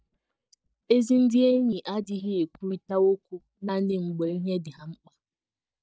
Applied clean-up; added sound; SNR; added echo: neural mask model DeepFilterNet 3.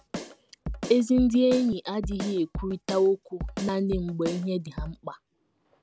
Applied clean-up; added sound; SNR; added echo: none; Drum kit; 11 dB; none.